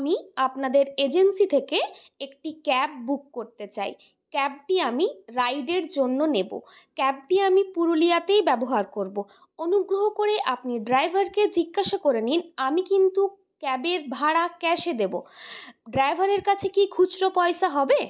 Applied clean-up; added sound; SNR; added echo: none; none; none; none.